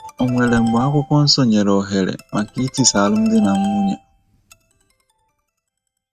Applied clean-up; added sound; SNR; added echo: neural mask model RNNoise.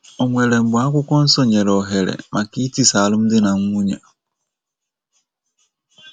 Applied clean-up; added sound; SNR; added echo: none; none; none; none.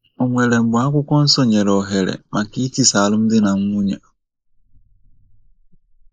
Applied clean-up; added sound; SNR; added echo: neural mask model Resemble Enhance denoiser.